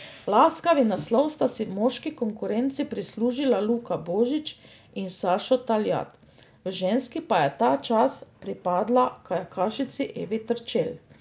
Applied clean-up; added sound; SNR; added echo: none; none; none; none.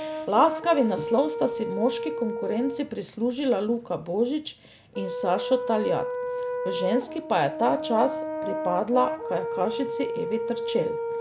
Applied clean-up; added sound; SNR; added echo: none; Brass instrument; 5 dB; none.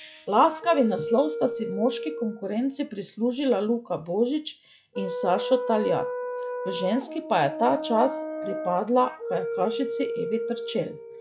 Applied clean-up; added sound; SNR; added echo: classical method log-MMSE.